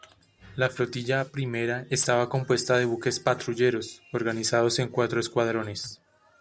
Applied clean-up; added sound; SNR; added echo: none; none; none; none.